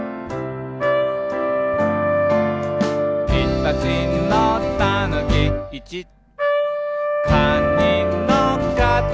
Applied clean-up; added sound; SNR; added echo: none; Trumpet; 1 dB; none.